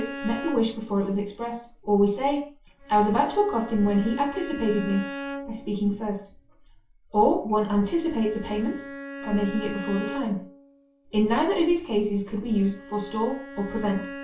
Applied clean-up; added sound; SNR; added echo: none; Bowed string instrument; 13 dB; reverberation time 0.4 s.